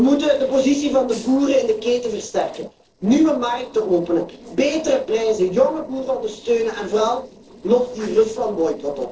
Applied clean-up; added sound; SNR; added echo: neural separator model SepFormer DNS4.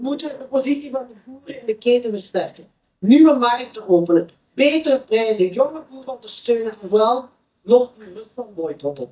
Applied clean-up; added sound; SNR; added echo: neural mask model DeepFilterNet 3.